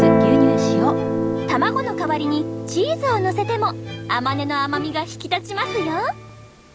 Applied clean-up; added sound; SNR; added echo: none; Guitar; 0 dB; none.